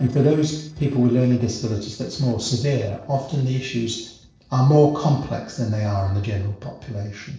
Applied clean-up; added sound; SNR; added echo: neural separator model SepFormer DNS4.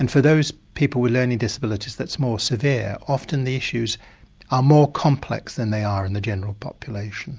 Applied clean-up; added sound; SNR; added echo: none; none; none; none.